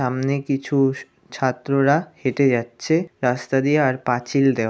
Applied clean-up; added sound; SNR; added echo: none; none; none; none.